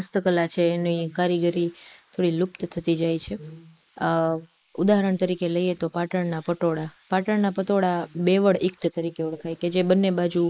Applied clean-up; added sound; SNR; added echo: neural mask model Resemble Enhance denoiser.